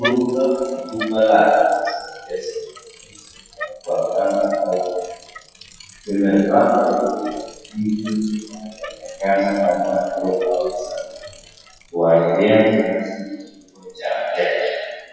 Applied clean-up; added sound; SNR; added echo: classical method WPE with log-MMSE.